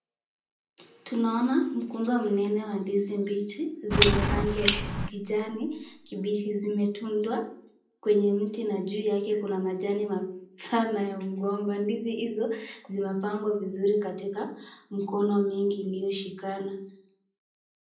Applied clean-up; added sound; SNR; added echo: none; Clock; -1 dB; reverberation time 0.6 s.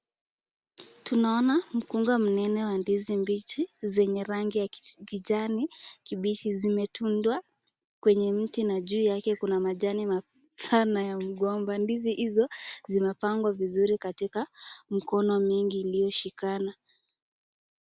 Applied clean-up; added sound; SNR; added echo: none; none; none; none.